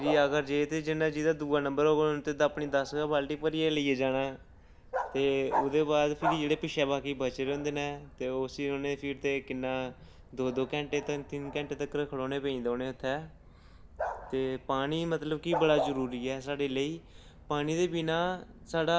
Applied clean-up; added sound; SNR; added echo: none; Bark; 11 dB; none.